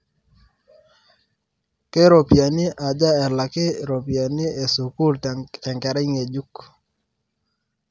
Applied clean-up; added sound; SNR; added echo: none; none; none; none.